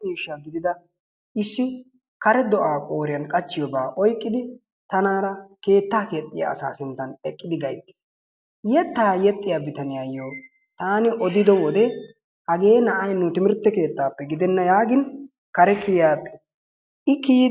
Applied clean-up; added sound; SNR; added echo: none; none; none; none.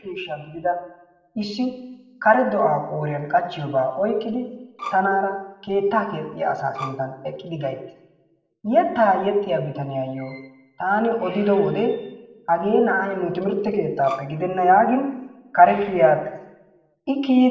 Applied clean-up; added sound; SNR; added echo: none; Bowed string instrument; 14 dB; reverberation time 0.8 s.